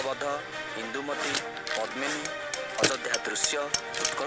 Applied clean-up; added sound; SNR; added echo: none; Hammer + Keys jangling; 3 dB; none.